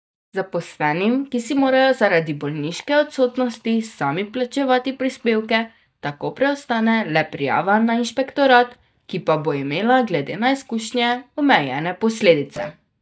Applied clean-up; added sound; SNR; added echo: neural mask model DeepFilterNet 3.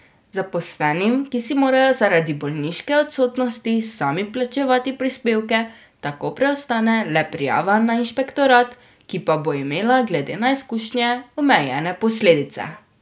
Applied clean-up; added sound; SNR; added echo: none; none; none; none.